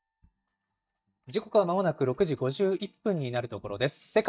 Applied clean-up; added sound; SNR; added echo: neural mask model DeepFilterNet 3.